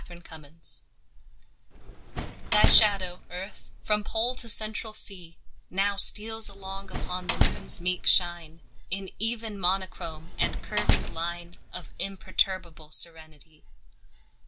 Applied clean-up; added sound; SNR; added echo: none; Slam; 3 dB; none.